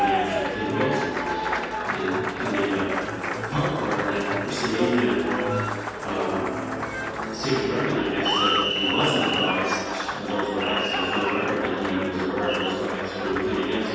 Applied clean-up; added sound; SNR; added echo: none; Applause; 1 dB; reverberation time 2.1 s.